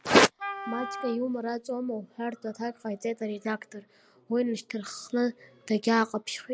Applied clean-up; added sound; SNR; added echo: none; Wind instrument, woodwind instrument; 10 dB; none.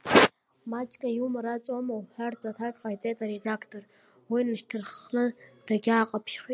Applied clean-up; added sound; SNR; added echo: none; none; none; none.